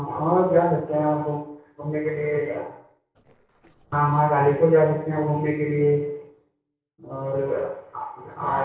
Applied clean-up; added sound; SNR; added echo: neural separator model SepFormer DNS4.